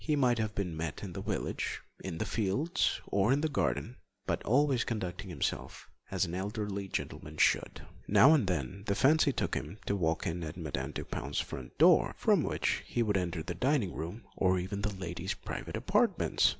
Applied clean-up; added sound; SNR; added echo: none; none; none; none.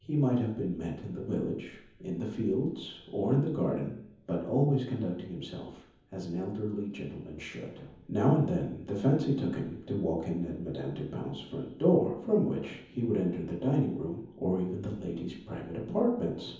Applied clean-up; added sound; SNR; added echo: none; none; none; reverberation time 0.7 s.